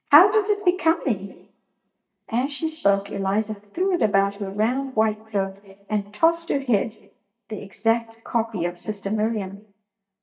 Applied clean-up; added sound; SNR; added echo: neural mask model DeepFilterNet 3.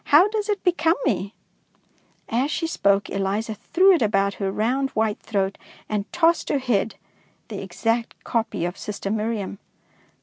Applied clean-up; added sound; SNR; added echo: none; none; none; none.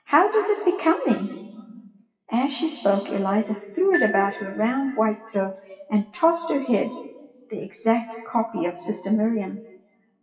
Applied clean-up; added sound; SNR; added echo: classical method WPE with log-MMSE.